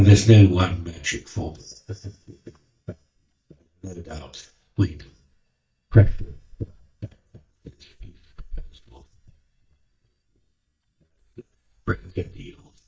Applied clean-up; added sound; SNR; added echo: neural mask model DeepFilterNet 3.